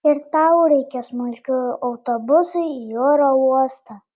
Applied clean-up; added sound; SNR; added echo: none; none; none; none.